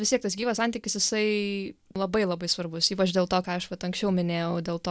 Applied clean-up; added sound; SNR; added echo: none; none; none; none.